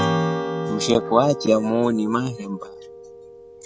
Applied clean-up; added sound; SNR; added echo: none; Strum; 5 dB; none.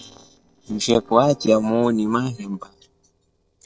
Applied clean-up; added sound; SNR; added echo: neural separator model SepFormer DNS4.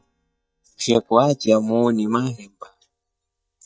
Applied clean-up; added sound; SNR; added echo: neural mask model DeepFilterNet 3.